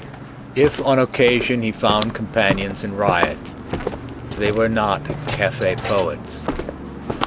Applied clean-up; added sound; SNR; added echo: none; Walk, footsteps; 7 dB; none.